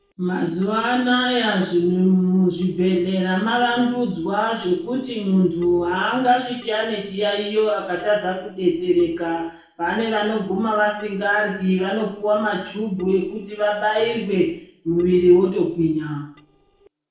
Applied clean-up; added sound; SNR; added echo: neural separator model SepFormer DNS4.